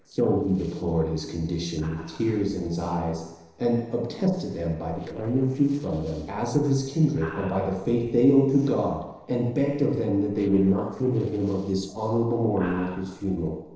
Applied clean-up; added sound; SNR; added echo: neural separator model SepFormer DNS4.